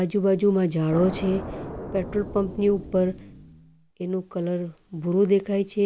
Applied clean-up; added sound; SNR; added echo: none; Explosion; 12 dB; none.